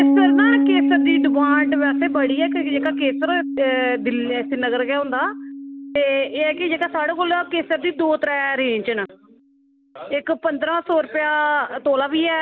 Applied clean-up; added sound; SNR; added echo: none; Piano; 2 dB; none.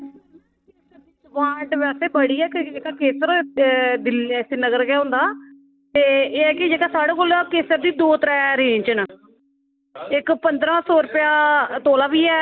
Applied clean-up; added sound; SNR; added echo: neural mask model DeepFilterNet 3.